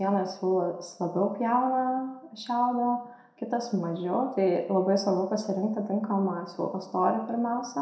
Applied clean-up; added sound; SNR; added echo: none; none; none; reverberation time 0.6 s.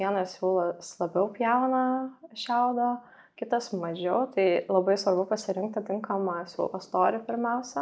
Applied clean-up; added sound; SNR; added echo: none; none; none; none.